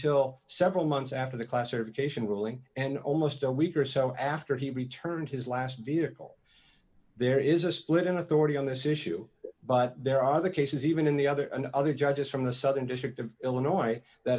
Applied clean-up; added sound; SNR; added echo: none; none; none; none.